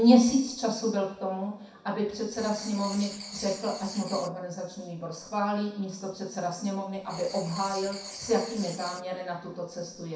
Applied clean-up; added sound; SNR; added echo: none; Writing; 17 dB; reverberation time 0.6 s.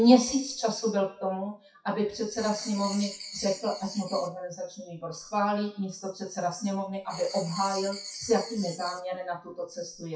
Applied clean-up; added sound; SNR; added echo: classical method WPE with log-MMSE.